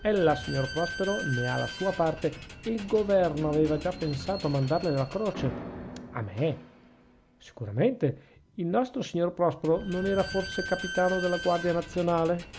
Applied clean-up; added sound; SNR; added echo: none; Squeak / Slam; 11 dB; none.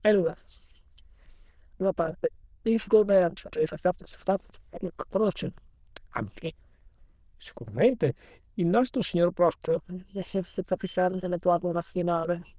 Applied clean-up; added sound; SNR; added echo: neural diffusion model UNIVERSE++.